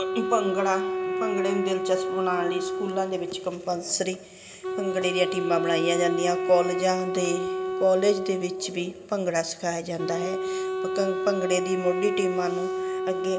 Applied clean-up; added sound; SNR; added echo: none; Wind instrument, woodwind instrument; 2 dB; reverberation time 2.5 s.